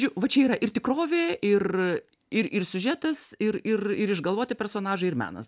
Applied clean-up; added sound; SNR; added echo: none; none; none; none.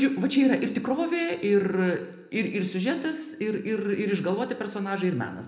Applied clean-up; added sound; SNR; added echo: none; none; none; reverberation time 0.9 s.